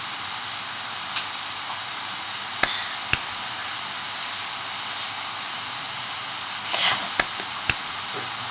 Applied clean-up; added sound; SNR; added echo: none; Clapping; -1 dB; none.